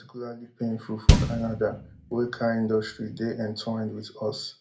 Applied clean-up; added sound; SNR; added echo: none; Bass drum; -3 dB; reverberation time 0.3 s.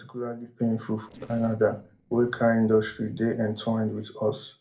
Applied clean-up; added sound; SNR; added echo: neural separator model SepFormer DNS4.